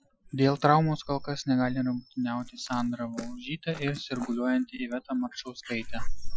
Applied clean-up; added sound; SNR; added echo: classical method Wiener filter.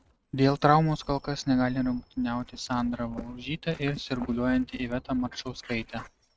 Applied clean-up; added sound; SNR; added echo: neural mask model RNNoise.